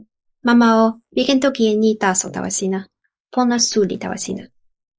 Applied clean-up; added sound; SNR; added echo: neural mask model Resemble Enhance denoiser.